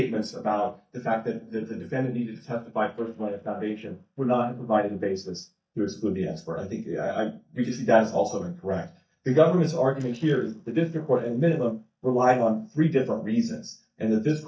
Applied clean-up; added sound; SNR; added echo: neural mask model DeepFilterNet 3.